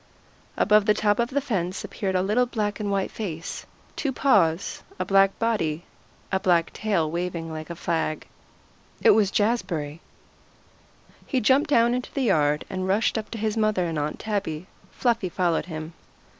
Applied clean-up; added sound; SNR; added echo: none; none; none; none.